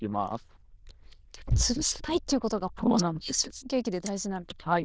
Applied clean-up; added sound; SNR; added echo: neural diffusion model UNIVERSE++.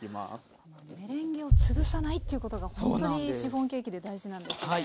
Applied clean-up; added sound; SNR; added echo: none; Boom; -3 dB; none.